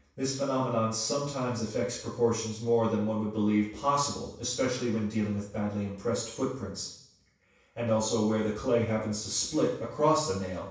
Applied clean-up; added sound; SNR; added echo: none; none; none; reverberation time 0.7 s.